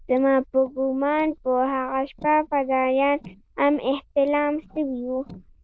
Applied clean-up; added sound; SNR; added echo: neural diffusion model UNIVERSE++.